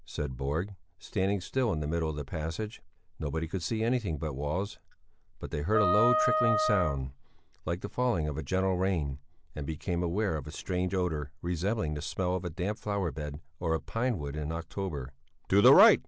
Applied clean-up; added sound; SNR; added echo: none; Wind instrument, woodwind instrument; 0 dB; none.